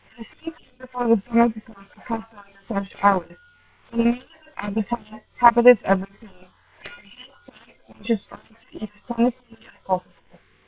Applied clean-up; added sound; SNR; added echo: neural separator model SepFormer WHAM!.